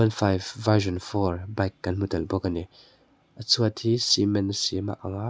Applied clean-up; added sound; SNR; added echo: none; none; none; none.